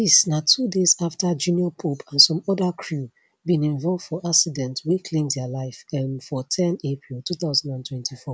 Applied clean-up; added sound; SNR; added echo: none; none; none; none.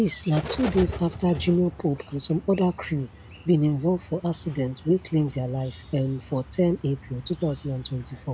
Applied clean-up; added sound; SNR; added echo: none; Bird; 16 dB; none.